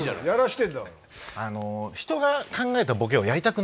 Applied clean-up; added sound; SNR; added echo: none; none; none; none.